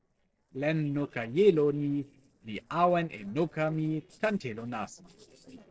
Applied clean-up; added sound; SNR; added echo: neural separator model SepFormer DNS4.